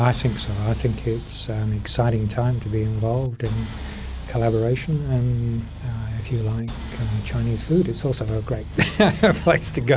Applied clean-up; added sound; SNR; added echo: none; Engine; 11 dB; none.